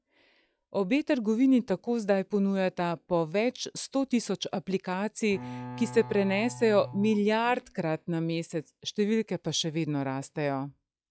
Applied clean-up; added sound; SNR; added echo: classical method log-MMSE.